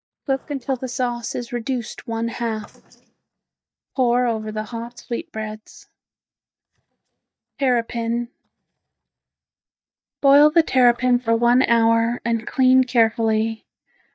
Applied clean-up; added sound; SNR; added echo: neural mask model DeepFilterNet 3.